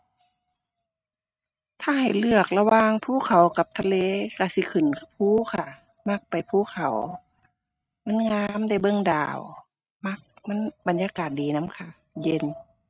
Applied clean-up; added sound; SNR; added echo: neural mask model RNNoise.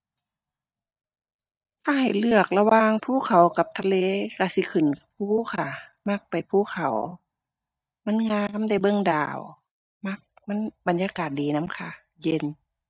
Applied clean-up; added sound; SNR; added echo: neural mask model DeepFilterNet 3.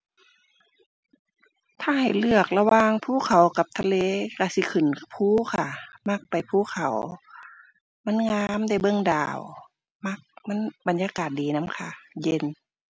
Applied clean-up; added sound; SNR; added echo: none; none; none; none.